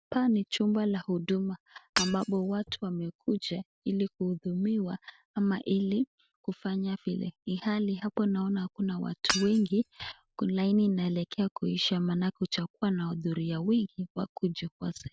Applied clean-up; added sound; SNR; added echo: none; Shatter / Hammer; 6 dB; none.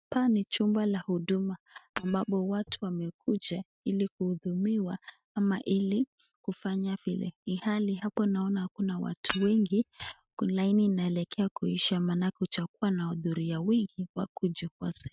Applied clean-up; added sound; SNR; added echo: neural mask model RNNoise.